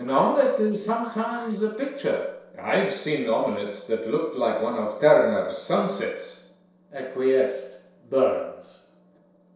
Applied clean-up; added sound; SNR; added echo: neural separator model SepFormer DNS4.